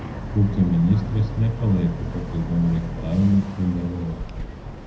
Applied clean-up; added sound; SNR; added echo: none; Boat, Water vehicle; 8 dB; reverberation time 0.7 s.